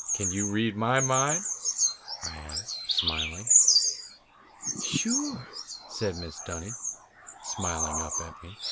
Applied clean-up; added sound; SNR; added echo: none; Bird vocalization, bird call, bird song; -4 dB; none.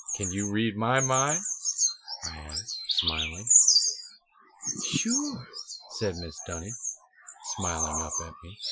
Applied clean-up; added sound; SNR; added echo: classical method Wiener filter.